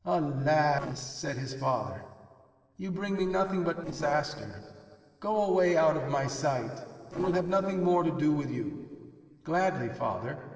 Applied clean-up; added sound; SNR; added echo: neural separator model SepFormer DNS4.